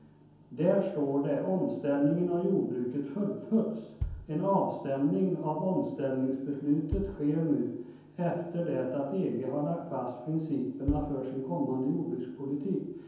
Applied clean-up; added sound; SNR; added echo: none; Bass drum; 12 dB; reverberation time 0.9 s.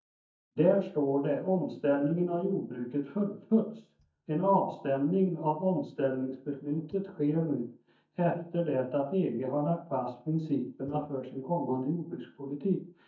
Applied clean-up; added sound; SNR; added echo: neural mask model DeepFilterNet 3.